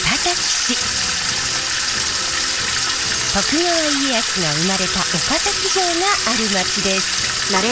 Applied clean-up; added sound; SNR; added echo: none; Sink (filling or washing) / Water tap, faucet; -3 dB; none.